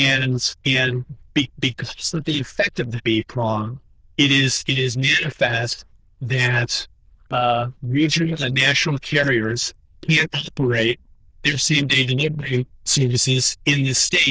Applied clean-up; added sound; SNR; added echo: neural diffusion model UNIVERSE++.